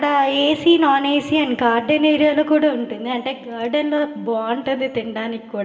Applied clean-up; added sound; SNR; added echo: none; none; none; reverberation time 1.9 s.